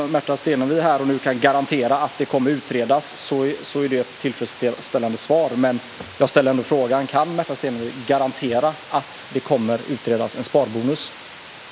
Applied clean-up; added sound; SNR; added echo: none; Water; 15 dB; none.